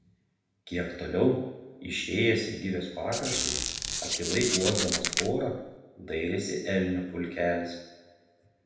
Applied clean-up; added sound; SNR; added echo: none; Squeak; 1 dB; reverberation time 0.9 s.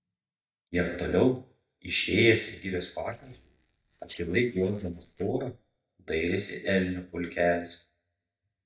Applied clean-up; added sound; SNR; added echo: neural mask model DeepFilterNet 3.